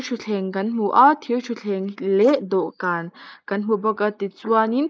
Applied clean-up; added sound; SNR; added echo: neural mask model Resemble Enhance denoiser.